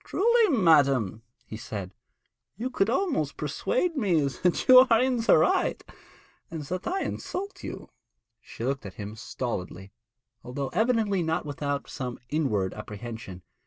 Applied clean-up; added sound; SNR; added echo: none; none; none; none.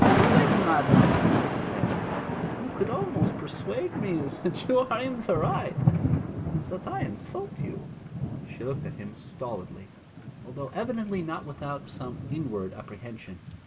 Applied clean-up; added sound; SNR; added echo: none; Thunder / Rain; -4 dB; reverberation time 0.8 s.